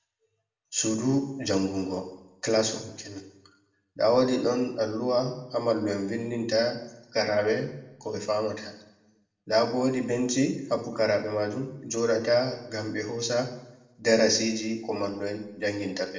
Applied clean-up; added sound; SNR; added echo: none; none; none; reverberation time 0.7 s.